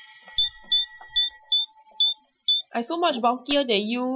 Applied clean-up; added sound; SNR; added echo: classical method Wiener filter.